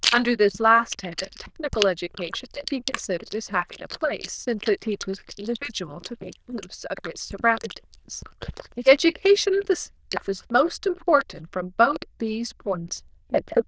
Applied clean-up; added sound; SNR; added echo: neural diffusion model UNIVERSE++.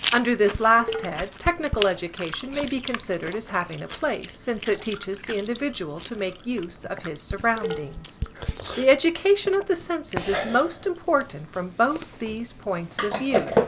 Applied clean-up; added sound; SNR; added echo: none; Dishes, pots, and pans + Chewing, mastication; 7 dB; none.